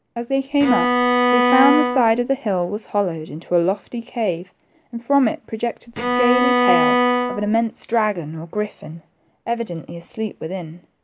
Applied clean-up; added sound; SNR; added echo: none; Bowed string instrument; -3 dB; none.